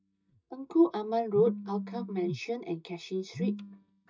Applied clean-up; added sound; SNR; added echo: neural mask model DeepFilterNet 3.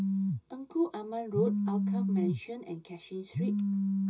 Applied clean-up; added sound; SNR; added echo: none; Telephone; -4 dB; reverberation time 0.2 s.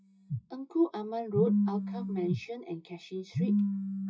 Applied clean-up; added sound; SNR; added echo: classical method WPE with log-MMSE.